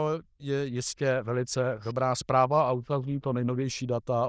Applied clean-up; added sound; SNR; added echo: neural diffusion model UNIVERSE++.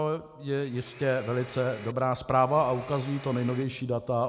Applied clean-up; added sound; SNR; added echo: none; Domestic sounds, home sounds; 18 dB; none.